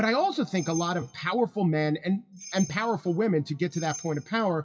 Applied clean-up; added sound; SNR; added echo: classical method WPE with log-MMSE.